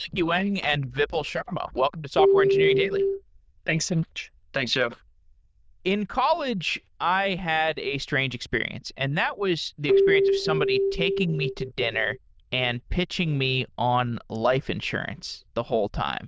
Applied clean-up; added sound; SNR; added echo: neural diffusion model UNIVERSE++.